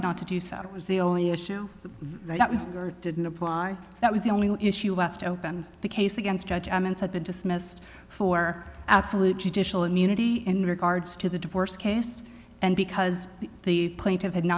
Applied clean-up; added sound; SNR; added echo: none; none; none; none.